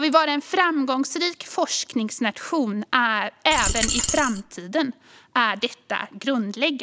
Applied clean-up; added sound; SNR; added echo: none; Coin (dropping); 2 dB; none.